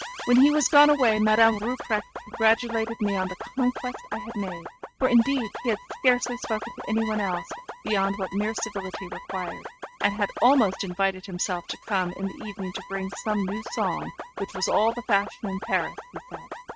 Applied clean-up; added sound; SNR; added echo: neural mask model RNNoise.